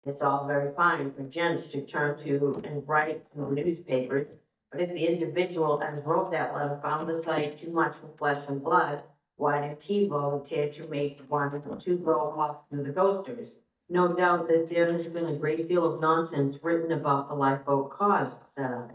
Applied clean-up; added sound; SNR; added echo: neural mask model DeepFilterNet 3.